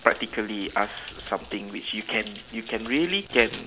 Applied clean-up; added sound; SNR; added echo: none; Computer keyboard; 17 dB; none.